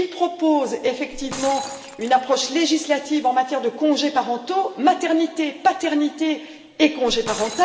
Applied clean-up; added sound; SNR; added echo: none; Shatter; 19 dB; reverberation time 1.7 s.